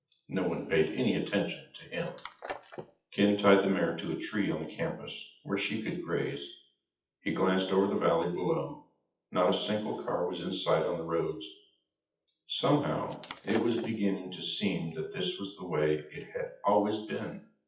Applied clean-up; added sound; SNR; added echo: classical method WPE with log-MMSE.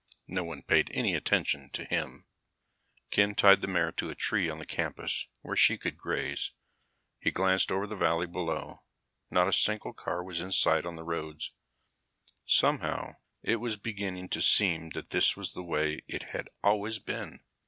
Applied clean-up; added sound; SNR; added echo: none; none; none; none.